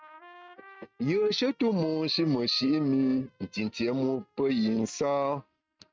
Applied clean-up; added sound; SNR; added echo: neural mask model RNNoise.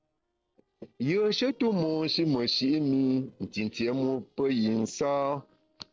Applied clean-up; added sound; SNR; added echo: neural separator model SepFormer DNS4.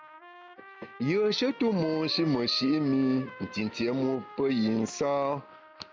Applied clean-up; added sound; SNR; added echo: none; Trumpet; 18 dB; none.